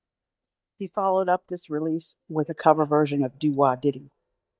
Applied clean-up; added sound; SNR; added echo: neural mask model DeepFilterNet 3.